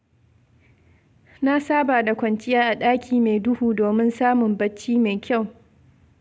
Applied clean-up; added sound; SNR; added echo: none; none; none; none.